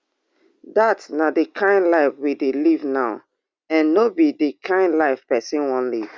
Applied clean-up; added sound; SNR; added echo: none; none; none; none.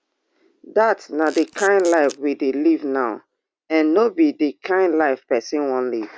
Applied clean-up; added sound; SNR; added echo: none; Camera; 18 dB; none.